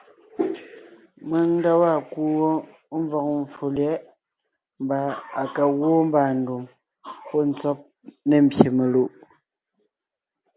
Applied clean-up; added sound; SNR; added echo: none; none; none; none.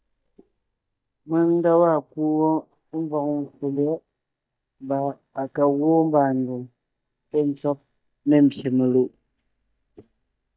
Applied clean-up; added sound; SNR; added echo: neural mask model DeepFilterNet 3.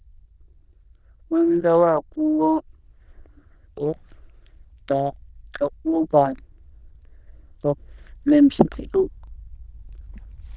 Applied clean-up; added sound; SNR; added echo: neural diffusion model UNIVERSE++.